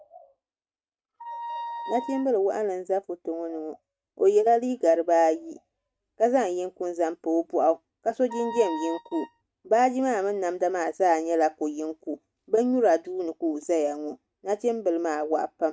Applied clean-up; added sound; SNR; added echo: neural mask model RNNoise.